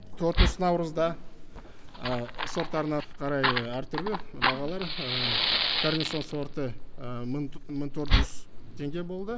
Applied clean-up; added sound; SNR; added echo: none; Fire; 1 dB; none.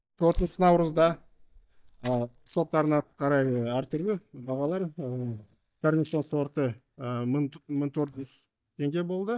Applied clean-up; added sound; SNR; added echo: neural mask model DeepFilterNet 3.